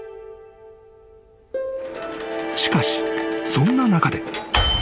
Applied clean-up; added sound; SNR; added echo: none; none; none; none.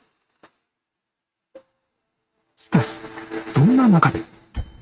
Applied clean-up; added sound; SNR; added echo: neural mask model RNNoise.